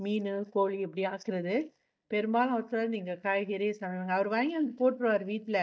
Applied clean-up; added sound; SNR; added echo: neural mask model DeepFilterNet 3.